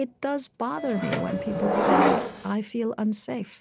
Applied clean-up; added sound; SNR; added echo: none; Subway, metro, underground; -4 dB; none.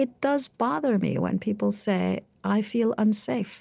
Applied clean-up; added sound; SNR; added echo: none; none; none; none.